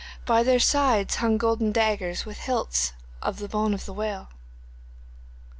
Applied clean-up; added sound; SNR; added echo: none; none; none; none.